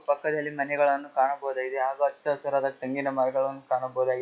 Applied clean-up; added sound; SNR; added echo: classical method log-MMSE.